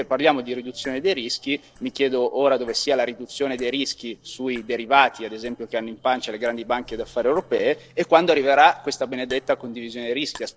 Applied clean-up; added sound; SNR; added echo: neural separator model SepFormer DNS4.